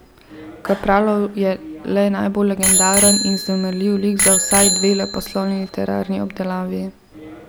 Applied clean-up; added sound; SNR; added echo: none; Bicycle bell; 3 dB; none.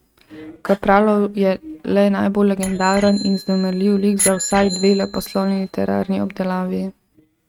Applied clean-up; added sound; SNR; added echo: neural mask model RNNoise.